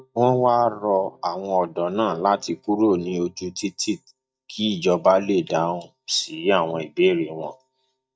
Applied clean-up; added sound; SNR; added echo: neural mask model DeepFilterNet 3.